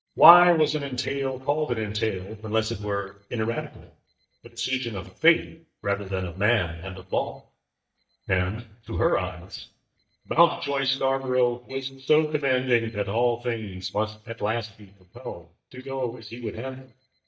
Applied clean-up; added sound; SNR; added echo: neural mask model DeepFilterNet 3.